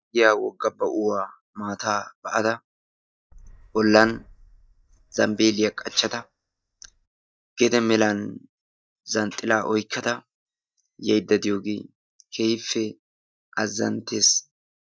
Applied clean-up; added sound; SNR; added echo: neural mask model DeepFilterNet 3.